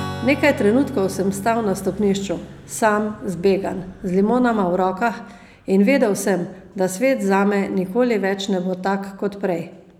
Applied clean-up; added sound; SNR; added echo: none; Strum; 19 dB; none.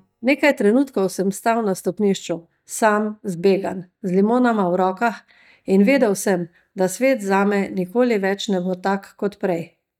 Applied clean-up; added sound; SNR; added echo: neural mask model DeepFilterNet 3.